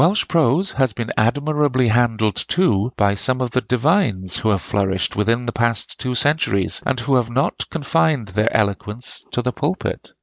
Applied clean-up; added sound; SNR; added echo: none; none; none; none.